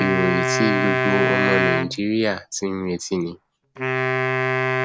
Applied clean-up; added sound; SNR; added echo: none; Wind instrument, woodwind instrument; -2 dB; none.